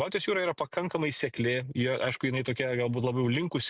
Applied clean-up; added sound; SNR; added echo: none; none; none; none.